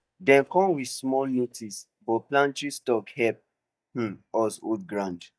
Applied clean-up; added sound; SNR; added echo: neural mask model DeepFilterNet 3.